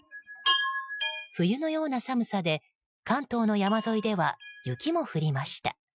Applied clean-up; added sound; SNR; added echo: classical method Wiener filter.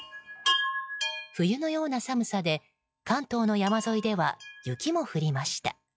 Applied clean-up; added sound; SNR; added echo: classical method log-MMSE.